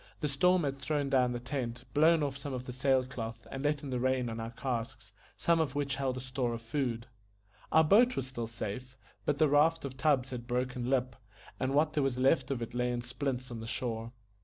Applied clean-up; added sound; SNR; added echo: none; none; none; none.